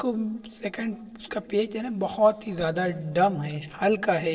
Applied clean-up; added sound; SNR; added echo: neural separator model SepFormer DNS4.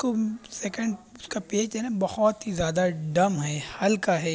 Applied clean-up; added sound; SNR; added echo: none; none; none; none.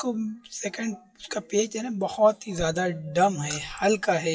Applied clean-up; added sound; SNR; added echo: classical method WPE with log-MMSE.